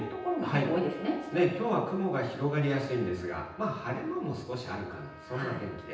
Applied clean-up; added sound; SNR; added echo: none; Trumpet; 19 dB; reverberation time 0.9 s.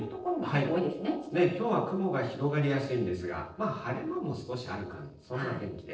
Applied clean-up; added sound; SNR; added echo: neural separator model SepFormer DNS4.